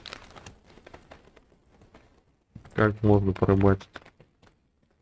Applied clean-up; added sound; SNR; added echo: neural mask model RNNoise.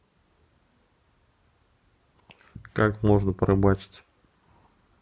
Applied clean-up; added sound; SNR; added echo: none; none; none; none.